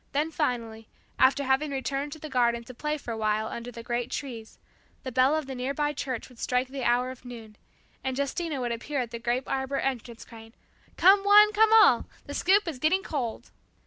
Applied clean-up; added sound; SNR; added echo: none; none; none; none.